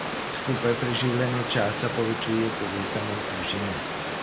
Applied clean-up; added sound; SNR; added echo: none; Stream / Liquid; 2 dB; none.